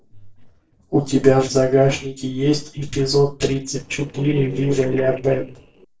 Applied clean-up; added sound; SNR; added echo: neural separator model SepFormer DNS4.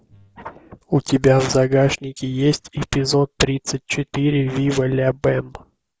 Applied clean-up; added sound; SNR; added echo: none; none; none; none.